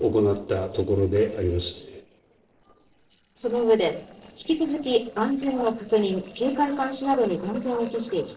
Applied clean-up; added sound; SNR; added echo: neural separator model SepFormer DNS4.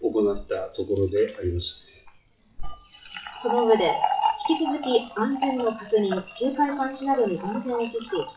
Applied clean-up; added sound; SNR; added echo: classical method WPE with log-MMSE.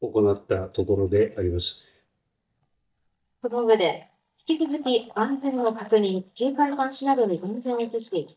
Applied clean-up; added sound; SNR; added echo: neural mask model DeepFilterNet 3.